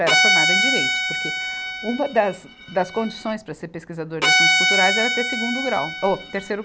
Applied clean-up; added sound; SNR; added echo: none; Bowed string instrument; -3 dB; none.